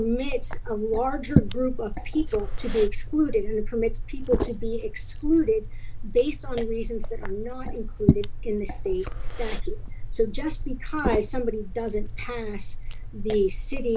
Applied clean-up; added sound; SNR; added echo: none; Liquid; 0 dB; none.